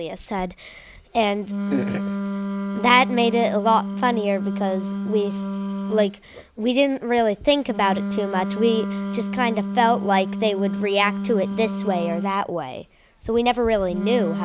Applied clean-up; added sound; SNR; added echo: none; Wind instrument, woodwind instrument; 5 dB; none.